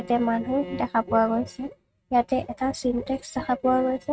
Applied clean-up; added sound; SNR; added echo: neural mask model RNNoise.